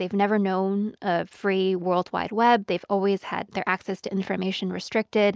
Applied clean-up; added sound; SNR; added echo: none; none; none; none.